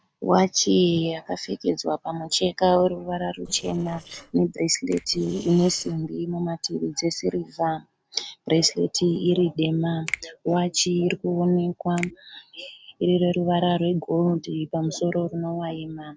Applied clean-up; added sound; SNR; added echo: neural separator model SepFormer DNS4.